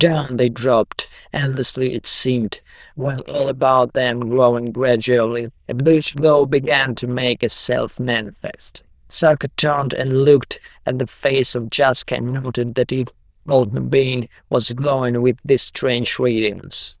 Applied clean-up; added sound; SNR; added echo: neural diffusion model UNIVERSE++.